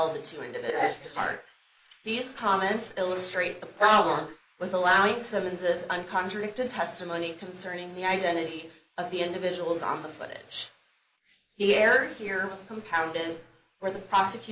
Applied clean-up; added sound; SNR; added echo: neural mask model Resemble Enhance denoiser.